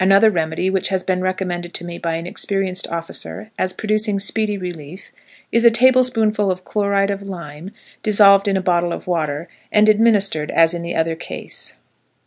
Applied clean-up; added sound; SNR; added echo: none; none; none; none.